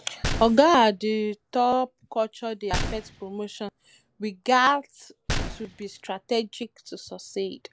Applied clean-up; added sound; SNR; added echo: none; Gunshot, gunfire; 10 dB; none.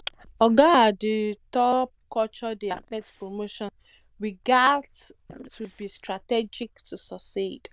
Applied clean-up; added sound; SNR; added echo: neural diffusion model UNIVERSE++.